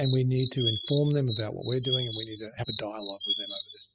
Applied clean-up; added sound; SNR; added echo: classical method spectral subtraction.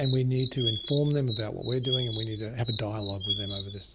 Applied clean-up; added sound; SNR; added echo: none; Chirp, tweet; 7 dB; none.